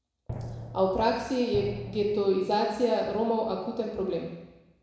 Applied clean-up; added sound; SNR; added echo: none; Drum; 11 dB; reverberation time 1.0 s.